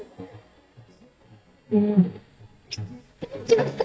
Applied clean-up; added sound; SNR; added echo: neural mask model DeepFilterNet 3.